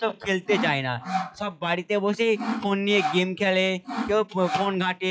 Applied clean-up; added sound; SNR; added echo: classical method log-MMSE.